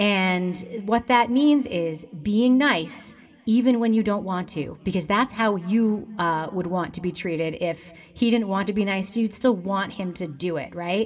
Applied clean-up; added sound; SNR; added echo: none; none; none; reverberation time 1.8 s.